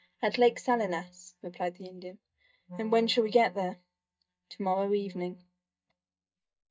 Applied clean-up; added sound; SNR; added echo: neural mask model DeepFilterNet 3.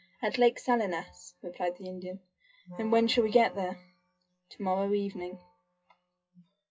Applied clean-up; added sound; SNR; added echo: classical method WPE with log-MMSE.